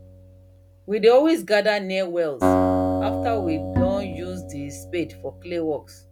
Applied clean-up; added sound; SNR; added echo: none; Acoustic guitar + Bowed string instrument; 3 dB; none.